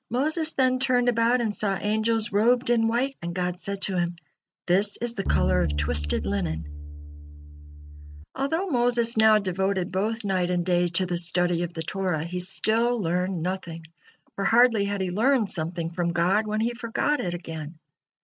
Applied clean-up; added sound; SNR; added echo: neural mask model RNNoise.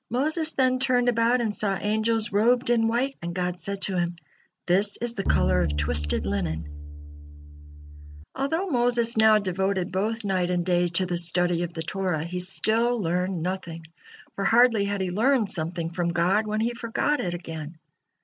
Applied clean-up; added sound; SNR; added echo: none; Bowed string instrument; 3 dB; none.